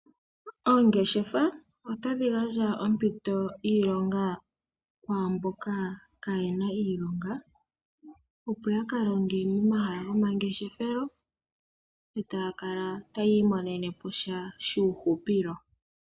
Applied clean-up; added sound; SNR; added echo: none; none; none; none.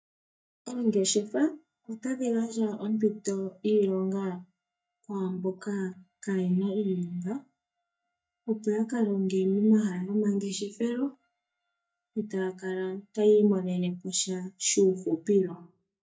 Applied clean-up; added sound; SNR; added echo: neural mask model DeepFilterNet 3.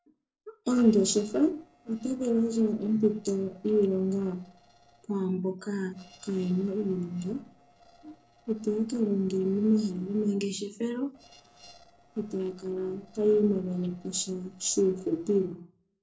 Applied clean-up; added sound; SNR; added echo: neural separator model SepFormer DNS4.